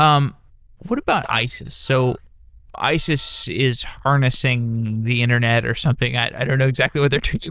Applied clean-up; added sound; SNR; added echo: neural diffusion model UNIVERSE++.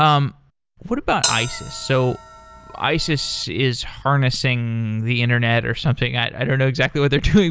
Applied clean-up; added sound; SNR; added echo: none; Bell; 10 dB; none.